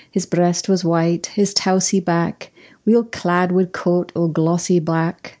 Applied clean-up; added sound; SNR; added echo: none; none; none; none.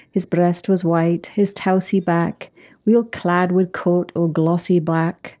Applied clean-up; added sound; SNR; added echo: neural separator model SepFormer DNS4.